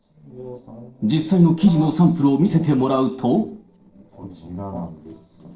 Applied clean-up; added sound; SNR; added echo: neural separator model SepFormer DNS4.